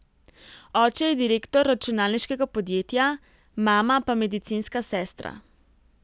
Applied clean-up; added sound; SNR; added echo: none; none; none; none.